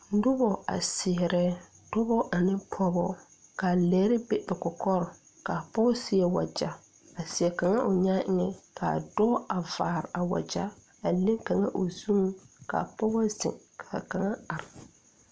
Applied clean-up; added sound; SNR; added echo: none; none; none; none.